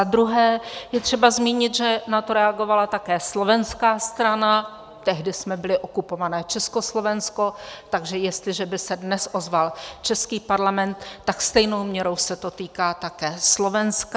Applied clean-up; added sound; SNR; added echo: none; none; none; none.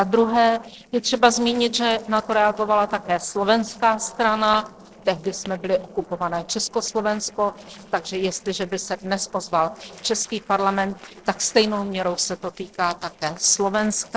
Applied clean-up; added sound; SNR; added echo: neural separator model SepFormer DNS4.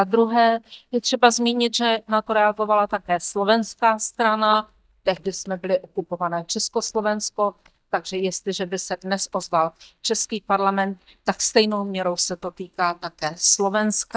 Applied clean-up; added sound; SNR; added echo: neural mask model DeepFilterNet 3.